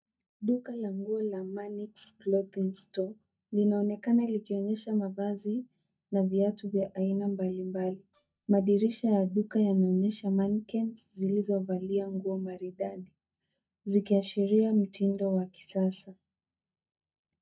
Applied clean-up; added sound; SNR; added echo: neural mask model DeepFilterNet 3.